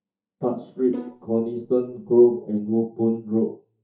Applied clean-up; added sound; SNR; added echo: neural mask model DeepFilterNet 3.